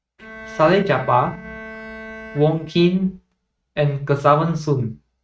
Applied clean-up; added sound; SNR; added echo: neural mask model RNNoise.